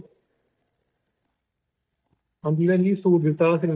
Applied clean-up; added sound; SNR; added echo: neural mask model DeepFilterNet 3.